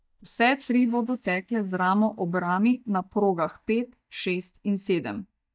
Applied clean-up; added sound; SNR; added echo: neural mask model DeepFilterNet 3.